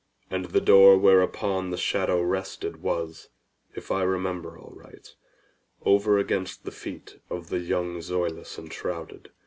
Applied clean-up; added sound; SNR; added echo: none; none; none; none.